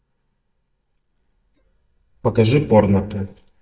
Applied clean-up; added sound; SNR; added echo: neural mask model DeepFilterNet 3.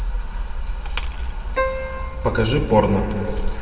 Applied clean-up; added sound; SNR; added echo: none; Keyboard (musical); 7 dB; reverberation time 2.7 s.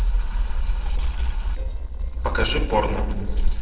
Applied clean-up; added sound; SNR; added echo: neural separator model SepFormer DNS4.